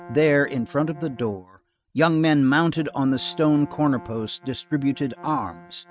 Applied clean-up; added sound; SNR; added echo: neural mask model RNNoise.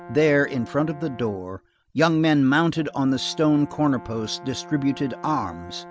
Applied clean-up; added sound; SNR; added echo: none; Brass instrument; 19 dB; none.